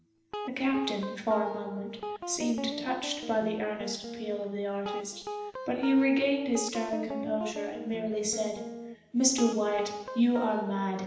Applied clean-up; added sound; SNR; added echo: none; Guitar; 9 dB; reverberation time 0.9 s.